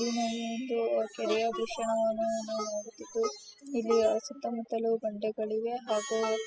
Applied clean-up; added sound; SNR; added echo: classical method spectral subtraction.